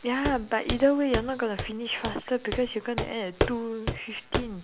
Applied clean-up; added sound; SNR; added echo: none; Walk, footsteps; 5 dB; none.